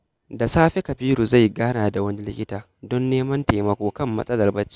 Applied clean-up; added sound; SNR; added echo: none; none; none; none.